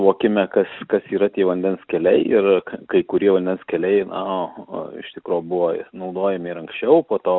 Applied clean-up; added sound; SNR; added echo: none; none; none; none.